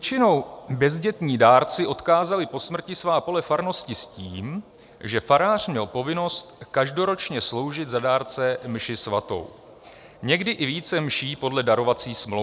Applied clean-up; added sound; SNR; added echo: none; none; none; none.